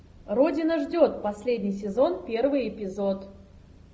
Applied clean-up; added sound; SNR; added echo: none; none; none; none.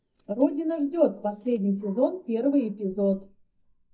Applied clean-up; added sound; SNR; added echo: neural mask model DeepFilterNet 3.